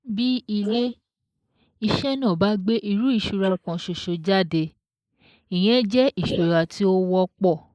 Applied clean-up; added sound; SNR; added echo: neural mask model Resemble Enhance denoiser.